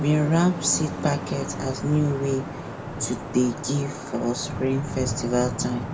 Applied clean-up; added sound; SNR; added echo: none; Traffic noise, roadway noise / Vehicle horn, car horn, honking; 7 dB; reverberation time 0.1 s.